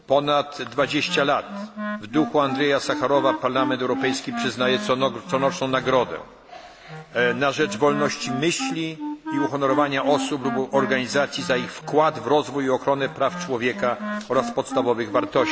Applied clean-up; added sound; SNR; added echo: none; Wind instrument, woodwind instrument; 9 dB; none.